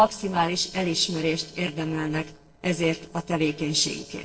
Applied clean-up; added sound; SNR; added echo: neural separator model SepFormer DNS4.